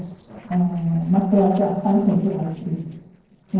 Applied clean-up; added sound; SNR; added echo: neural separator model SepFormer DNS4.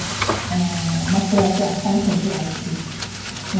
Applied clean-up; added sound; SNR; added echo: none; Frying (food); 7 dB; reverberation time 0.9 s.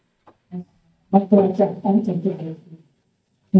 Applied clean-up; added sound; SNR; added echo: neural mask model DeepFilterNet 3.